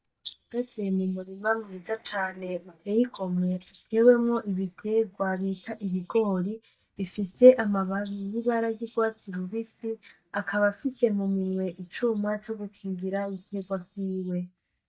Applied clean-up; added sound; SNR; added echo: neural mask model DeepFilterNet 3.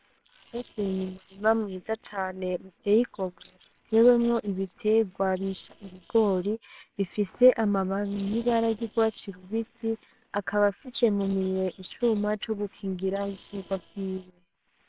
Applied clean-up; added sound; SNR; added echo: neural separator model SepFormer WHAMR!.